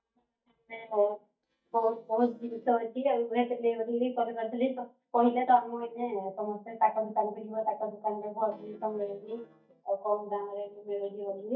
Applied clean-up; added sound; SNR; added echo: neural mask model DeepFilterNet 3.